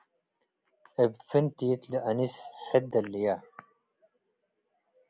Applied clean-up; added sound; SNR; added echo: none; none; none; none.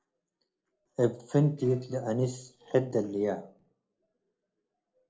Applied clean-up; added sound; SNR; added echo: neural separator model SepFormer DNS4.